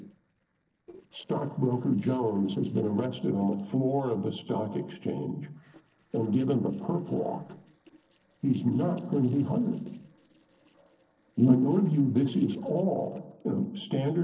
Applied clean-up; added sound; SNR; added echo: neural separator model SepFormer DNS4.